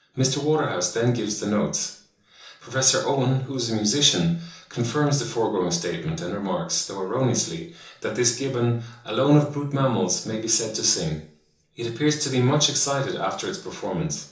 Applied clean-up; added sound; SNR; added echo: none; none; none; reverberation time 0.7 s.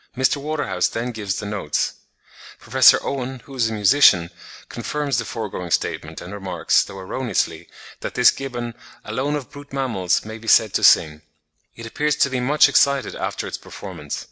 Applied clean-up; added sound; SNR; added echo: none; none; none; none.